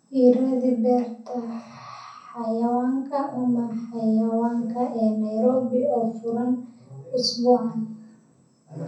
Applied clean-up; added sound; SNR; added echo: none; none; none; reverberation time 0.6 s.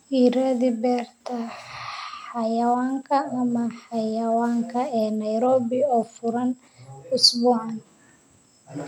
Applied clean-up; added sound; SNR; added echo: none; none; none; none.